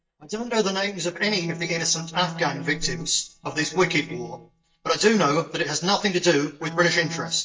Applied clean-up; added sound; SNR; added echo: neural mask model DeepFilterNet 3.